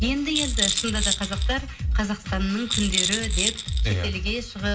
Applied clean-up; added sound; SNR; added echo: none; Rattle; 3 dB; reverberation time 0.4 s.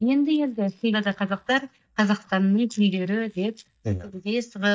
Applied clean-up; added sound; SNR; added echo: neural mask model DeepFilterNet 3.